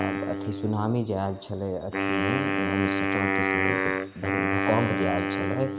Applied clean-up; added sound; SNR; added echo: none; Wind instrument, woodwind instrument; -2 dB; none.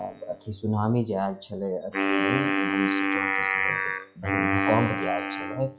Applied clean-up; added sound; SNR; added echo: classical method log-MMSE.